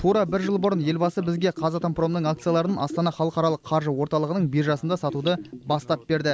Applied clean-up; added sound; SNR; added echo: none; Bathtub (filling or washing) / Gurgling; 17 dB; none.